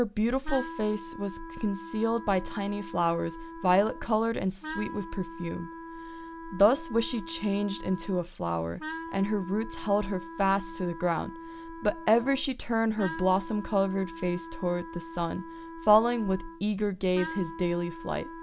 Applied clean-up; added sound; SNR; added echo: none; Wind instrument, woodwind instrument; 13 dB; none.